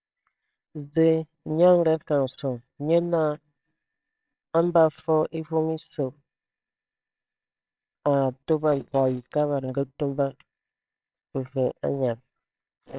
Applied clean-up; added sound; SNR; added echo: neural separator model SepFormer WHAMR!.